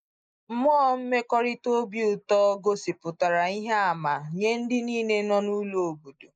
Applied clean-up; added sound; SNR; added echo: neural mask model Resemble Enhance denoiser.